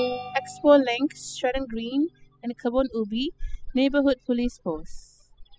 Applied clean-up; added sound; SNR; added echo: classical method spectral subtraction.